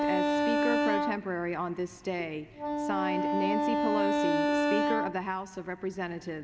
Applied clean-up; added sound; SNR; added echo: none; Wind instrument, woodwind instrument; -4 dB; none.